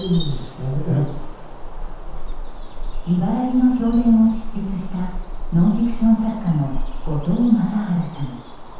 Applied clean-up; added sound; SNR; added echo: none; Bird vocalization, bird call, bird song; 5 dB; reverberation time 0.9 s.